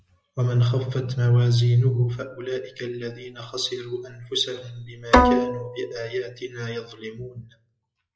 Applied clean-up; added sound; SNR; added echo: classical method log-MMSE.